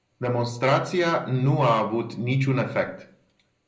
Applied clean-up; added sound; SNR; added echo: none; none; none; reverberation time 0.5 s.